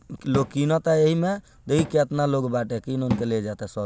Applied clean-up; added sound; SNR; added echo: none; Cupboard open or close / Drawer open or close; 12 dB; none.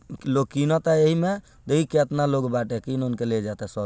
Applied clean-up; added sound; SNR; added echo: none; none; none; none.